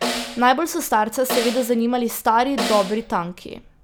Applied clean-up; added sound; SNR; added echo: none; Snare drum; 9 dB; none.